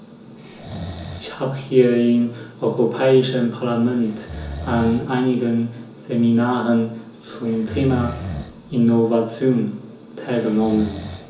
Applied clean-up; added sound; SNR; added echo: none; Breathing; 15 dB; reverberation time 0.7 s.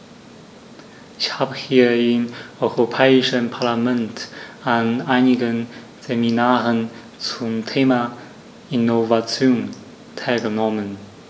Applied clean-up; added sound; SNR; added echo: none; none; none; none.